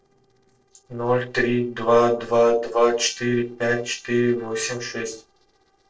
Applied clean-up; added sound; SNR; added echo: neural separator model SepFormer DNS4.